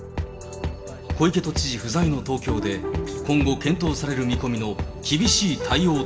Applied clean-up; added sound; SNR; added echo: none; Electric guitar; 14 dB; reverberation time 2.8 s.